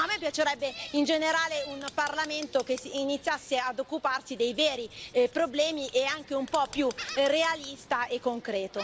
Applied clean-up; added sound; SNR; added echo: none; Writing + Gull, seagull; 18 dB; none.